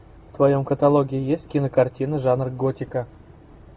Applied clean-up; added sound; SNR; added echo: none; none; none; none.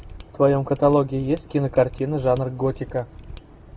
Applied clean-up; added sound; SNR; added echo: none; Mechanisms; 19 dB; none.